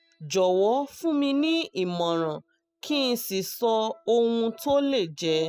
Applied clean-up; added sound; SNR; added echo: classical method spectral subtraction.